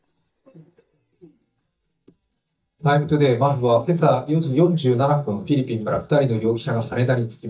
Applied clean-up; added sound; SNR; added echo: neural mask model DeepFilterNet 3.